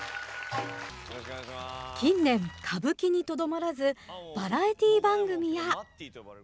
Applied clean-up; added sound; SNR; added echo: none; none; none; none.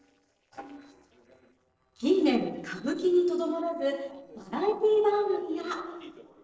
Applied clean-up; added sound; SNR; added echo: neural separator model SepFormer DNS4.